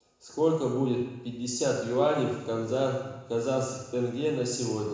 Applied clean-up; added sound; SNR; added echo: none; none; none; reverberation time 1.0 s.